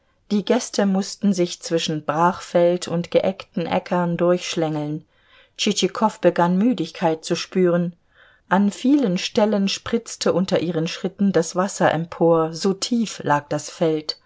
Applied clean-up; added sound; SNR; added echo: none; none; none; none.